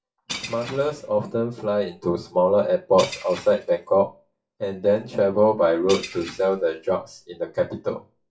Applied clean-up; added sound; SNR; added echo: classical method WPE with log-MMSE.